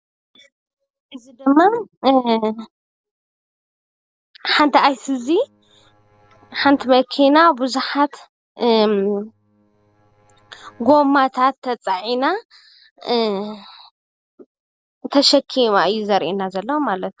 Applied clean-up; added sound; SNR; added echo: neural separator model SepFormer DNS4.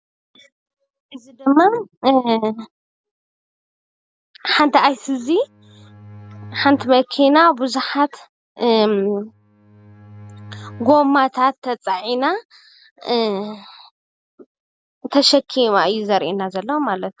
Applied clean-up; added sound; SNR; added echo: none; Bowed string instrument; 19 dB; none.